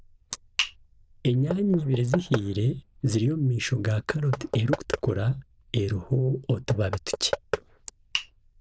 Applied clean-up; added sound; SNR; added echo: neural diffusion model UNIVERSE++.